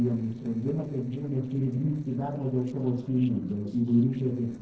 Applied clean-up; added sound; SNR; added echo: neural separator model SepFormer DNS4.